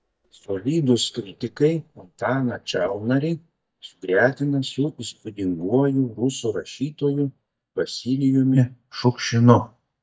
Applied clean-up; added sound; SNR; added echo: neural mask model DeepFilterNet 3.